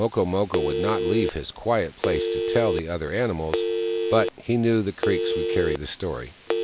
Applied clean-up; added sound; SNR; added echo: none; Telephone; 2 dB; none.